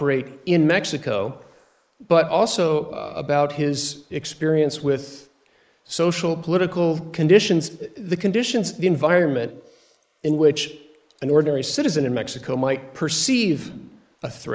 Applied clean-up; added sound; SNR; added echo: neural mask model Resemble Enhance denoiser.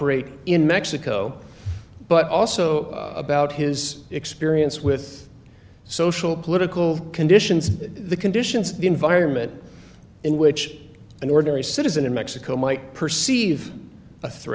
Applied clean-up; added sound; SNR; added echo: none; none; none; none.